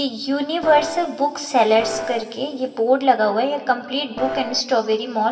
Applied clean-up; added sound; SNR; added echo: none; Piano; 7 dB; reverberation time 1.9 s.